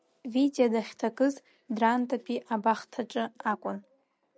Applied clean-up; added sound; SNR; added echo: none; none; none; none.